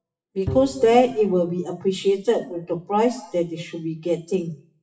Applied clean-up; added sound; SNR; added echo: classical method WPE with log-MMSE.